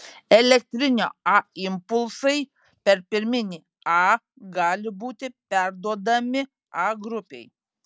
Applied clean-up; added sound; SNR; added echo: none; none; none; none.